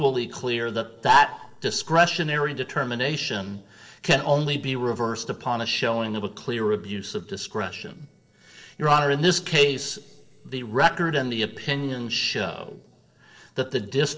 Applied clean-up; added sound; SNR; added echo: neural separator model SepFormer DNS4.